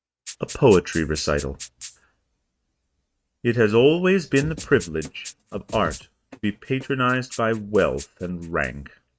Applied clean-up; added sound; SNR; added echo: neural mask model RNNoise.